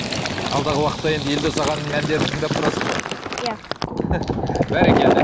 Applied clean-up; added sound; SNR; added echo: none; Fill (with liquid); -3 dB; none.